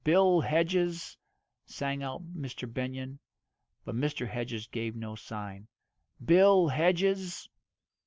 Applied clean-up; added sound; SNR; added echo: none; none; none; none.